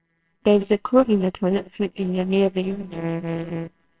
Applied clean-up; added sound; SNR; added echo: neural separator model SepFormer WHAMR!.